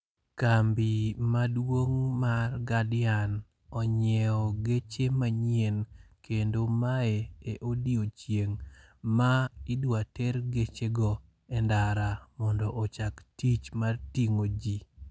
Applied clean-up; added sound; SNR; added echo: none; none; none; none.